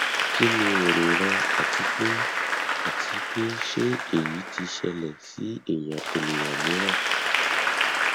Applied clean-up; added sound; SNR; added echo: none; Applause / Crowd; -4 dB; none.